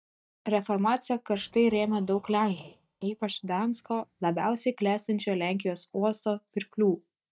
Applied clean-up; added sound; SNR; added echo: neural mask model DeepFilterNet 3.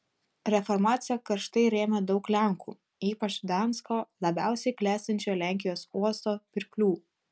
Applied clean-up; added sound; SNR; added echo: none; none; none; none.